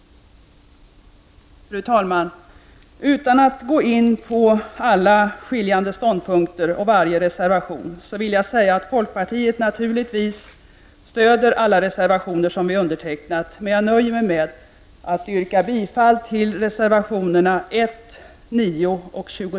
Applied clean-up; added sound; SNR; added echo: none; none; none; none.